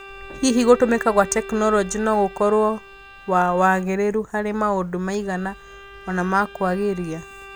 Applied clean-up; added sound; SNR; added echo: none; Bowed string instrument; 19 dB; none.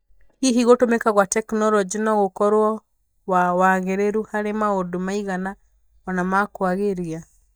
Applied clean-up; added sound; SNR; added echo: neural mask model DeepFilterNet 3.